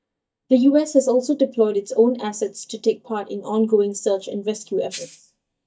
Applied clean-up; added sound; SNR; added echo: neural mask model DeepFilterNet 3.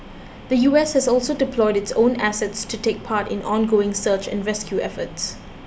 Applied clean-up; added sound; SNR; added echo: none; none; none; none.